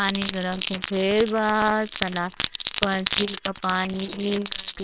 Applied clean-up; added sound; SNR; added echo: neural separator model SepFormer WHAMR!.